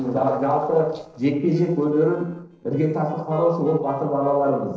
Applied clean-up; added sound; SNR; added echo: neural separator model SepFormer DNS4.